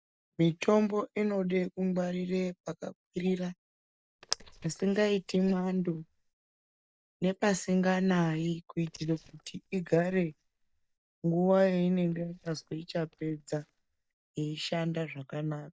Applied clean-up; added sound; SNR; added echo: neural mask model DeepFilterNet 3.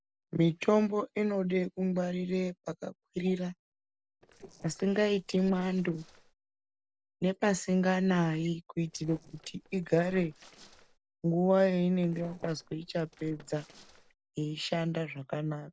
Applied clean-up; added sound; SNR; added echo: neural separator model SepFormer DNS4.